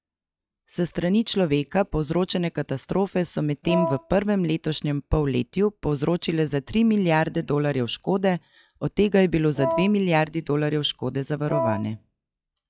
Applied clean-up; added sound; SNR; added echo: classical method log-MMSE.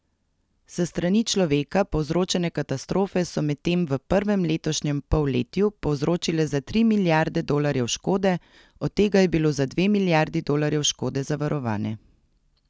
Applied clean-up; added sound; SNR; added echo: none; none; none; none.